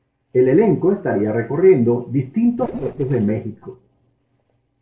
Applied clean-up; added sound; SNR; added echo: neural separator model SepFormer DNS4.